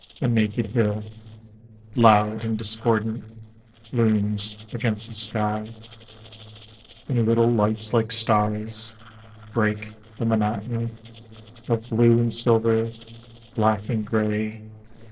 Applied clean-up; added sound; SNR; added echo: neural separator model SepFormer DNS4.